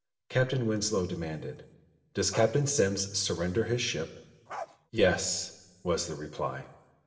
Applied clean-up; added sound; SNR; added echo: none; Bark; 14 dB; reverberation time 0.9 s.